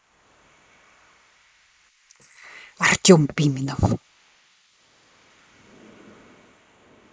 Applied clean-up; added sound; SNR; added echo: neural mask model Resemble Enhance denoiser.